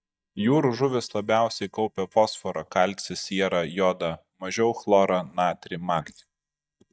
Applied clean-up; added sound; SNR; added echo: neural mask model DeepFilterNet 3.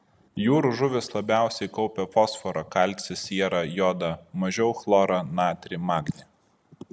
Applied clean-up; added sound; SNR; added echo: none; none; none; none.